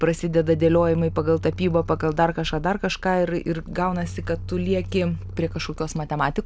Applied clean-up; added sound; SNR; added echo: none; Purr + Bowed string instrument; 11 dB; none.